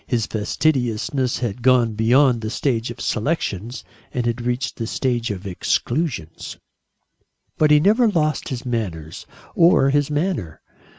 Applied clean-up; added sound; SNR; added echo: none; none; none; none.